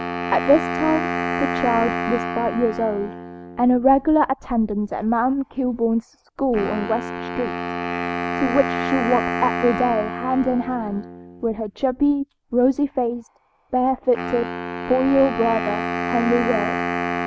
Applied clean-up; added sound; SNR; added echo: none; Wind instrument, woodwind instrument; 5 dB; none.